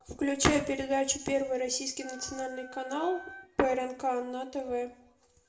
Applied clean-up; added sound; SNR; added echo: none; Wind instrument, woodwind instrument; 17 dB; reverberation time 0.6 s.